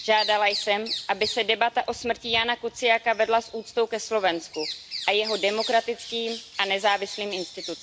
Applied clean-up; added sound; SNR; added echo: none; Bird vocalization, bird call, bird song; 12 dB; none.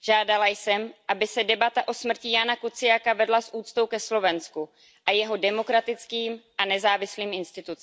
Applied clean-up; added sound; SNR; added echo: none; none; none; none.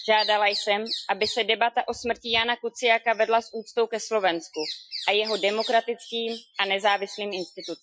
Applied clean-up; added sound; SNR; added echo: classical method Wiener filter.